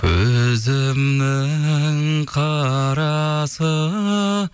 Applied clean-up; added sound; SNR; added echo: none; none; none; none.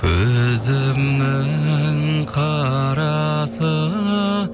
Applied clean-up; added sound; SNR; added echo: none; Car passing by; 12 dB; none.